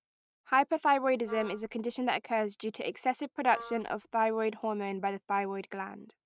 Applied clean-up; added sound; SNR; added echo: neural mask model RNNoise.